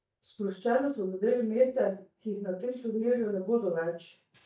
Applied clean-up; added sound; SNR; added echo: neural mask model DeepFilterNet 3.